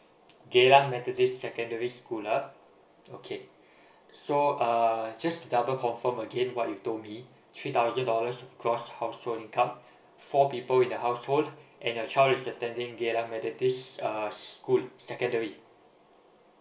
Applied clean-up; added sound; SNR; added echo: none; none; none; reverberation time 0.7 s.